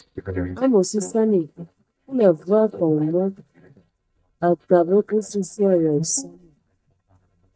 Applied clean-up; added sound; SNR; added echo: neural mask model DeepFilterNet 3.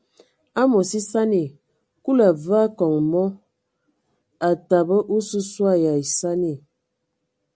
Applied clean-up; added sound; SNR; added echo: none; none; none; none.